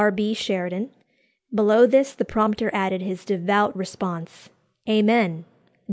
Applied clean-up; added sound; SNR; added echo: none; none; none; none.